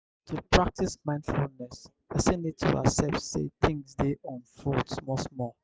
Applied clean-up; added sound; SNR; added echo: none; none; none; none.